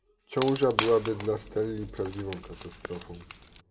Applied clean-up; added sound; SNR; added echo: none; Wood; 4 dB; reverberation time 0.8 s.